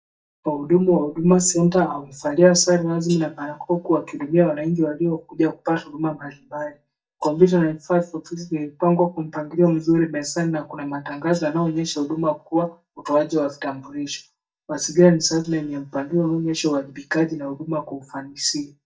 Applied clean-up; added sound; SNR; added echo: neural mask model DeepFilterNet 3.